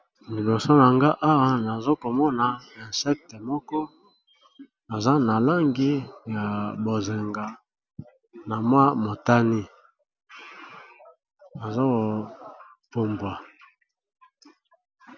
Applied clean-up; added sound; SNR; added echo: none; none; none; none.